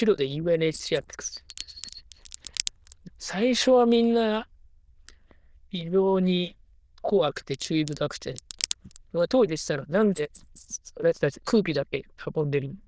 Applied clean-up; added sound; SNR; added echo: neural diffusion model UNIVERSE++.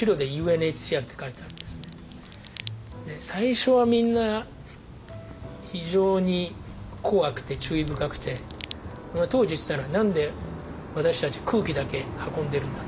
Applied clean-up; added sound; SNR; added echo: none; Crack + Chirp, tweet; 11 dB; none.